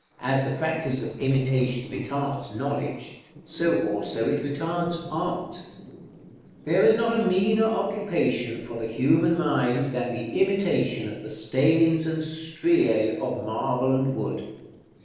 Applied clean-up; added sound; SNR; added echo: neural separator model SepFormer DNS4.